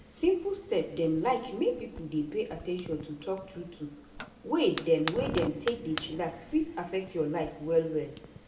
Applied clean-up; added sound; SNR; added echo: none; Fire; 6 dB; reverberation time 0.6 s.